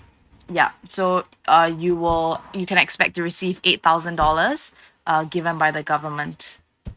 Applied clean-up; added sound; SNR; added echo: neural mask model RNNoise.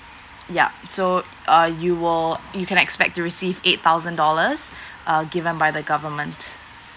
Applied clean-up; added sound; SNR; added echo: none; none; none; none.